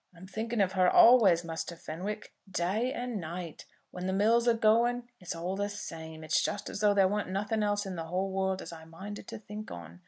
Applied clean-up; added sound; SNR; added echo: neural mask model Resemble Enhance denoiser.